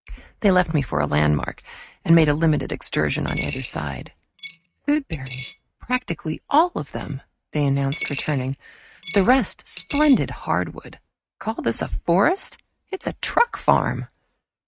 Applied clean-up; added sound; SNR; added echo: neural mask model RNNoise.